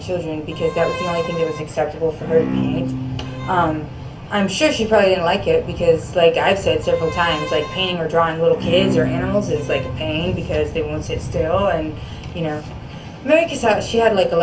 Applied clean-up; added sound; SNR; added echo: none; Bowed string instrument; 8 dB; reverberation time 0.3 s.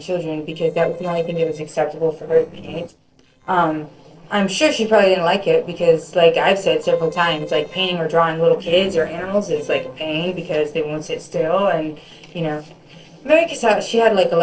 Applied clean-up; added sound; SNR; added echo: neural separator model SepFormer DNS4.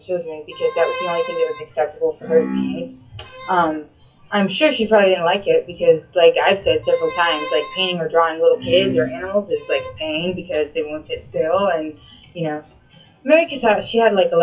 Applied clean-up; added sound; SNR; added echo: classical method WPE with log-MMSE.